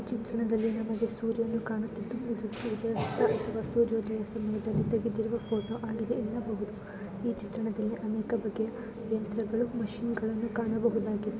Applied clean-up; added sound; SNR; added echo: none; none; none; none.